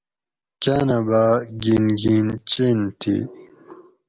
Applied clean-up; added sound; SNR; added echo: none; none; none; none.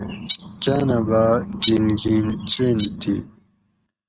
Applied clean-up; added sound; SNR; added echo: neural mask model RNNoise.